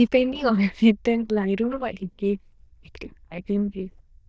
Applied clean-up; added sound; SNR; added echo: neural diffusion model UNIVERSE++.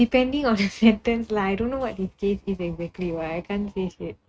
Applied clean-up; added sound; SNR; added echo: neural mask model RNNoise.